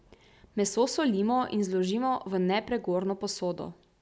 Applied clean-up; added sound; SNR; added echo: none; none; none; none.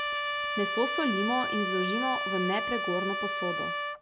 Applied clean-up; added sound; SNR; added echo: none; Trumpet; 0 dB; none.